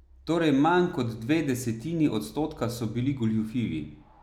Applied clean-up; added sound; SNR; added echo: none; none; none; none.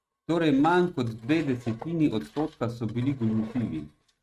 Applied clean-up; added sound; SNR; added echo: neural mask model RNNoise.